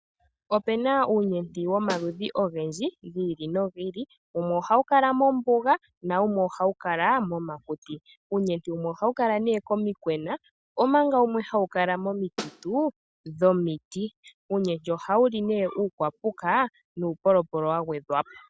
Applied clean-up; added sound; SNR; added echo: none; Snare drum; 11 dB; none.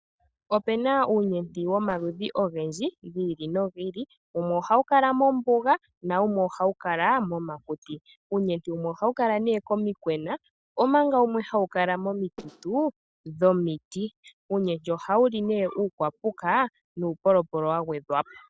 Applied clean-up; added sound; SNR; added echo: neural separator model SepFormer DNS4.